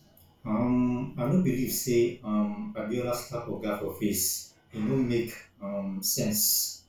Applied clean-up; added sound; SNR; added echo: none; none; none; reverberation time 0.3 s.